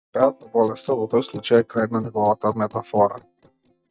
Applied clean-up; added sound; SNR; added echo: neural mask model DeepFilterNet 3.